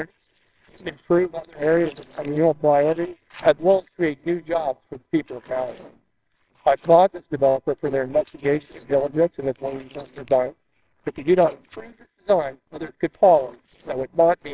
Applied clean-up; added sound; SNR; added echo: neural separator model SepFormer WHAMR!.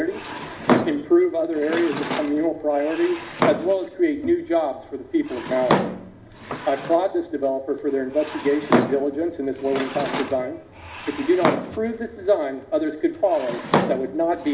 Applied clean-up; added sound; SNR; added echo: none; Drawer open or close; 5 dB; reverberation time 1.0 s.